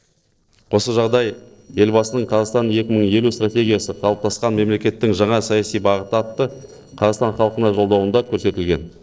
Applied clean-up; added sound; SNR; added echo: neural separator model SepFormer DNS4.